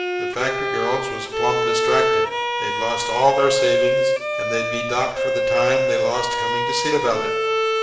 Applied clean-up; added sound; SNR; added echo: none; Bowed string instrument; -3 dB; reverberation time 1.2 s.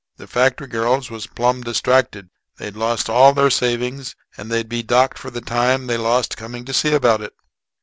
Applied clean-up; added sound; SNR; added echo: none; none; none; none.